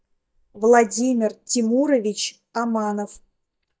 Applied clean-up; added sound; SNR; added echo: neural mask model DeepFilterNet 3.